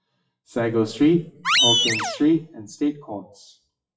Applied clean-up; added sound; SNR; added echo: classical method WPE with log-MMSE.